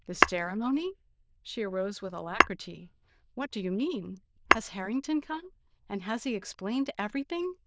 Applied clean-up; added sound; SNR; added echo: neural diffusion model UNIVERSE++.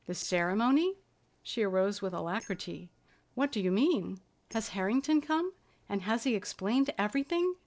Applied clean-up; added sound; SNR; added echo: neural separator model SepFormer DNS4.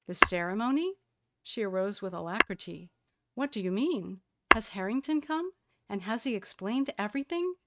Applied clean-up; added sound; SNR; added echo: neural mask model RNNoise.